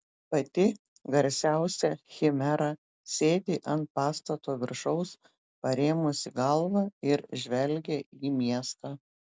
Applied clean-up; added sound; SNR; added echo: none; none; none; none.